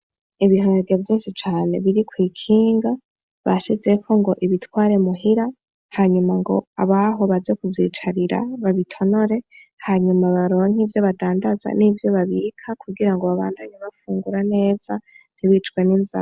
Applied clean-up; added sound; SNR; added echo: none; none; none; none.